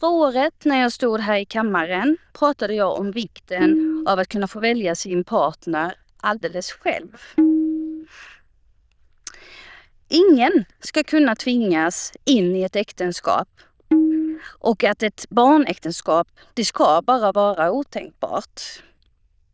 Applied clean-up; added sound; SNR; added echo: neural diffusion model UNIVERSE++.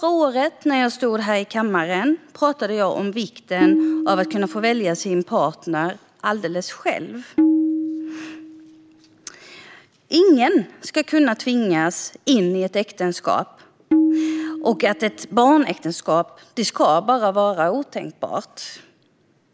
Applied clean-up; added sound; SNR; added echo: none; Tabla; 1 dB; none.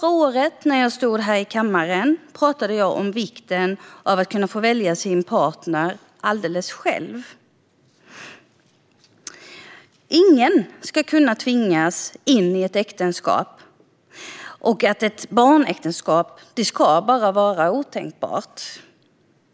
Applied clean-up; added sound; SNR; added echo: none; none; none; none.